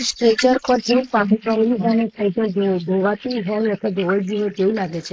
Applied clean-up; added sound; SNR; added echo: neural mask model Resemble Enhance denoiser.